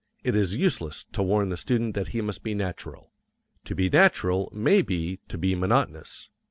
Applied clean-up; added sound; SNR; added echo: none; none; none; none.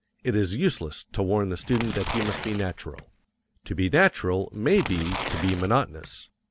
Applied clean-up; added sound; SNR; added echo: none; Tearing; 9 dB; none.